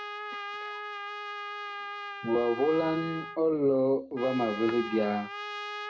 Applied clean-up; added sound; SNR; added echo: none; Trumpet; 9 dB; reverberation time 0.2 s.